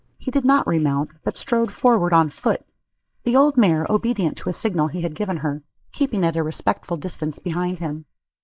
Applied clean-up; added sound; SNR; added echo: neural mask model Resemble Enhance denoiser.